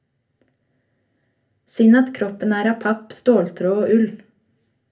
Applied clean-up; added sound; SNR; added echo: none; none; none; reverberation time 0.3 s.